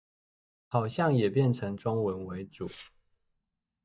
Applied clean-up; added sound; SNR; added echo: neural mask model DeepFilterNet 3.